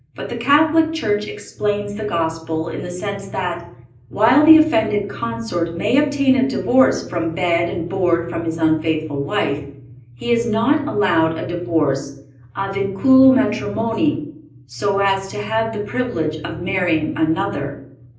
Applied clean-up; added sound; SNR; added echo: none; none; none; reverberation time 0.6 s.